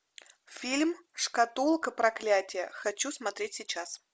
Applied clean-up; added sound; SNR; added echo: none; none; none; none.